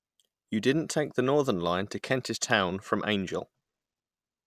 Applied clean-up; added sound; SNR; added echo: none; none; none; none.